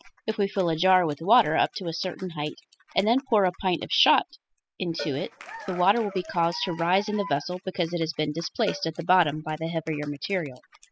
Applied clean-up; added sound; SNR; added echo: classical method spectral subtraction.